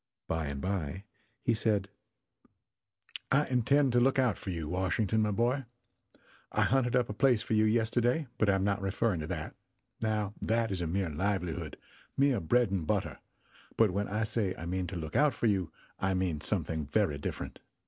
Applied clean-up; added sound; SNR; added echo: none; none; none; none.